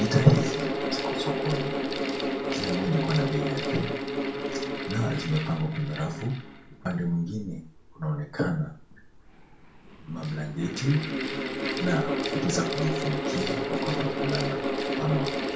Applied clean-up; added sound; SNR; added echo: none; Mechanical fan; 1 dB; reverberation time 0.3 s.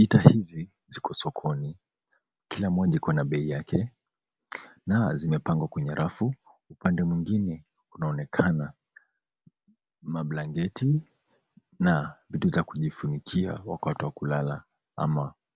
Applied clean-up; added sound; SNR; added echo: none; none; none; none.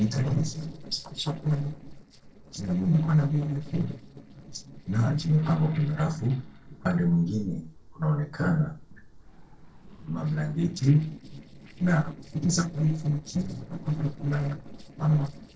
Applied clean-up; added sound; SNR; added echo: neural separator model SepFormer DNS4.